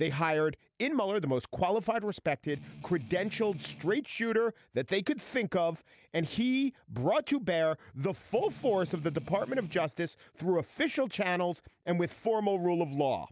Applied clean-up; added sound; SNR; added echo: none; Strum; 17 dB; none.